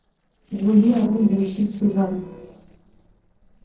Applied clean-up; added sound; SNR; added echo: neural separator model SepFormer DNS4.